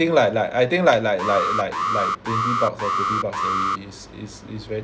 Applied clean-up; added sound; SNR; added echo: none; Alarm; 2 dB; none.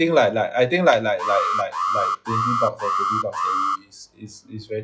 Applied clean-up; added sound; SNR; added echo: classical method log-MMSE.